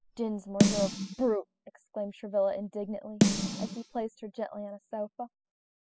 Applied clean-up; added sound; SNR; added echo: classical method spectral subtraction.